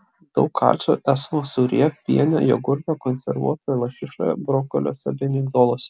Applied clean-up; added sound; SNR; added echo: none; none; none; none.